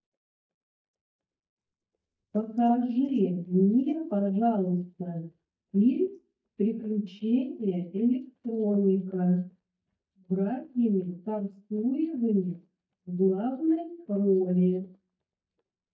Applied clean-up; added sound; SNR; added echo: neural mask model DeepFilterNet 3.